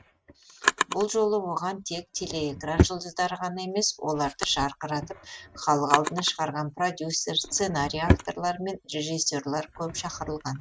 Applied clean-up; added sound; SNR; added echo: neural mask model RNNoise.